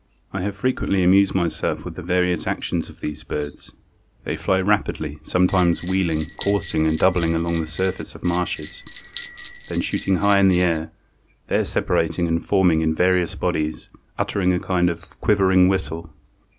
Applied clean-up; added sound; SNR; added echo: none; Bell; 10 dB; none.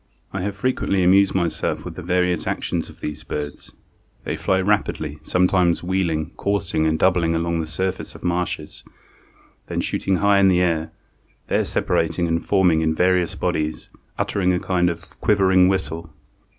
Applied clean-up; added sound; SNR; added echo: none; none; none; none.